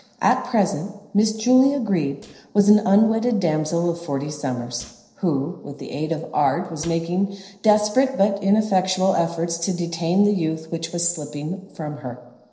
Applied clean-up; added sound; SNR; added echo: neural separator model SepFormer DNS4.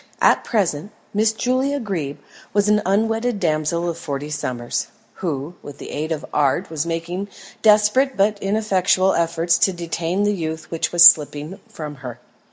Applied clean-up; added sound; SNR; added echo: none; none; none; none.